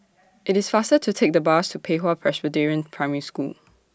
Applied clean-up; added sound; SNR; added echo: none; none; none; none.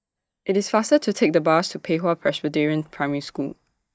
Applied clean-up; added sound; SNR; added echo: neural mask model DeepFilterNet 3.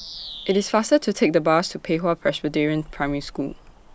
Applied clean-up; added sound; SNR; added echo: none; Bird vocalization, bird call, bird song; 19 dB; none.